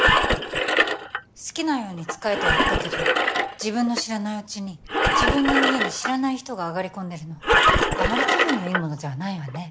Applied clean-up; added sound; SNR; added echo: none; Engine; -5 dB; none.